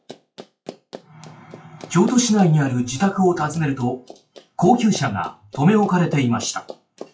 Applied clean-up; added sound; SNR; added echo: classical method WPE with log-MMSE.